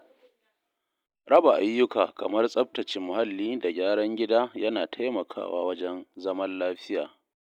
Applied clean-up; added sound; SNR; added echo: none; none; none; none.